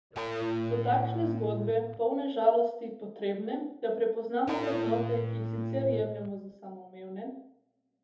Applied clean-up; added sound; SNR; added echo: none; Electric guitar / Bass guitar; 2 dB; reverberation time 0.7 s.